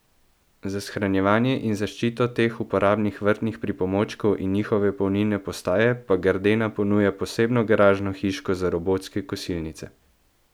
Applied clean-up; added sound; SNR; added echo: none; none; none; none.